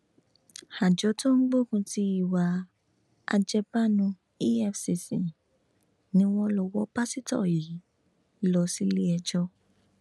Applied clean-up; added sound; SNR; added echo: none; none; none; none.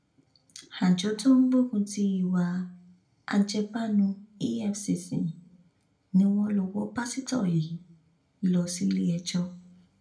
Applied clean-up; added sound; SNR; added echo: none; none; none; reverberation time 0.3 s.